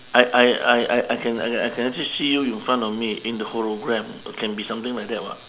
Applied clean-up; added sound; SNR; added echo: none; none; none; none.